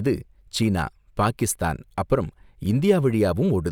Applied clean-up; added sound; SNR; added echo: none; none; none; none.